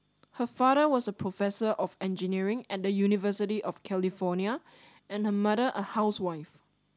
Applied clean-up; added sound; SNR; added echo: none; none; none; none.